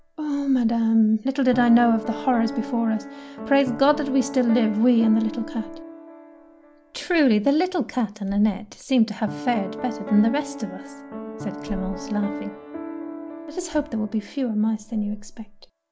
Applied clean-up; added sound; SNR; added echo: none; Piano; 12 dB; none.